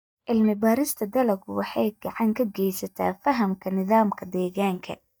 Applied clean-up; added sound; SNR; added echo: neural mask model DeepFilterNet 3.